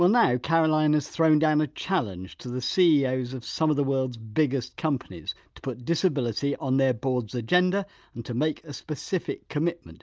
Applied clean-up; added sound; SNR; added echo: none; none; none; none.